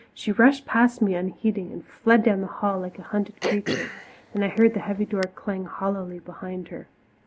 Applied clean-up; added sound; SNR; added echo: none; Cough; 9 dB; none.